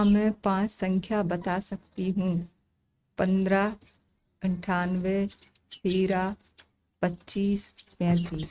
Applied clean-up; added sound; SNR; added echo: neural mask model RNNoise.